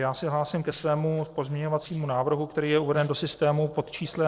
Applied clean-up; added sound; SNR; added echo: neural separator model SepFormer DNS4.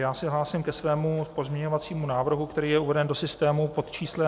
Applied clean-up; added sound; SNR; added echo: none; none; none; none.